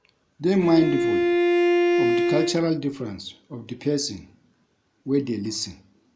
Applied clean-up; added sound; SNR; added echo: none; Bowed string instrument; -5 dB; none.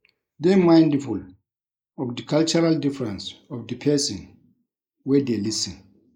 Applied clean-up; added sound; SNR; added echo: neural mask model Resemble Enhance denoiser.